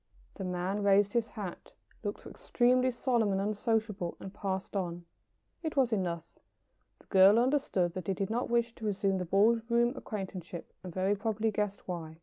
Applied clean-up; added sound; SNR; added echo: none; none; none; none.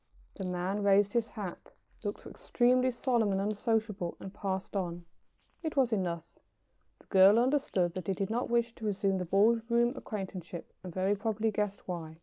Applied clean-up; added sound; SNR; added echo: neural mask model Resemble Enhance denoiser.